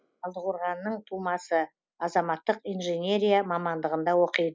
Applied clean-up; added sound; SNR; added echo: none; none; none; none.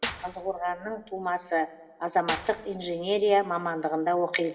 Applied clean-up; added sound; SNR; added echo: none; Clapping / Drum kit; 12 dB; reverberation time 1.8 s.